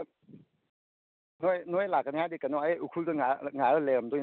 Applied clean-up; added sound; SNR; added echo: none; none; none; none.